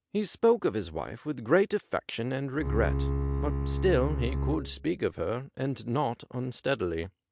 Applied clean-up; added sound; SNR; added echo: none; Bowed string instrument; 0 dB; none.